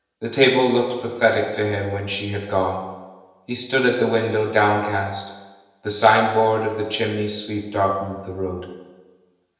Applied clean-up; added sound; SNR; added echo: none; none; none; reverberation time 1.0 s.